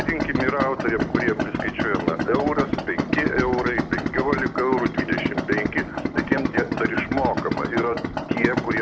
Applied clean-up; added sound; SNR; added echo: none; Idling; -1 dB; none.